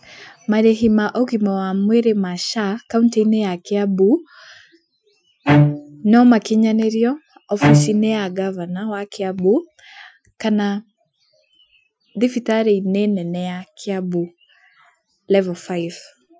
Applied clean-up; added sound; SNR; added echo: classical method Wiener filter.